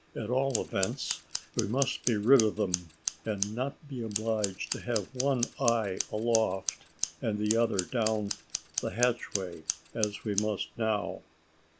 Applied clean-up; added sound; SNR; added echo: none; Scissors; 7 dB; none.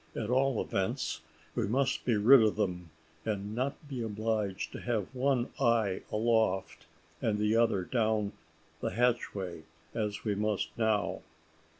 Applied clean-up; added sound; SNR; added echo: none; none; none; none.